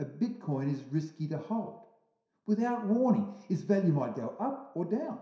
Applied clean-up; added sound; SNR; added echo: none; none; none; reverberation time 0.7 s.